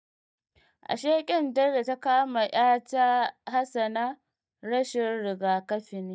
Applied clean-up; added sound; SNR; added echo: neural mask model DeepFilterNet 3.